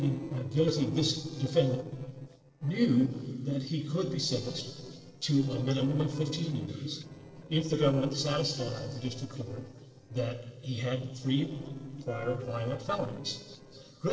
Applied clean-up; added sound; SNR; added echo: neural separator model SepFormer DNS4.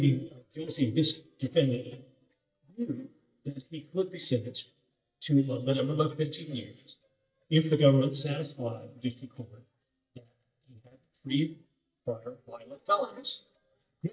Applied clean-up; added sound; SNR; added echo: neural mask model DeepFilterNet 3.